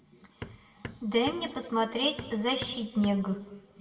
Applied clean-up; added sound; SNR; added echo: none; Hammer; 15 dB; reverberation time 1.1 s.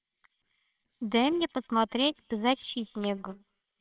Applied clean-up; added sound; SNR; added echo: neural separator model SepFormer WHAMR!.